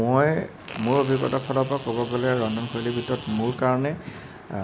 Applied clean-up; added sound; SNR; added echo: none; Fart; 15 dB; none.